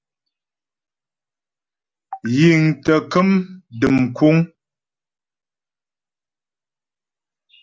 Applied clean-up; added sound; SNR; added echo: none; none; none; none.